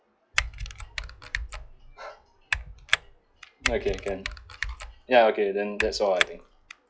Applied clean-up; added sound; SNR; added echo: classical method log-MMSE.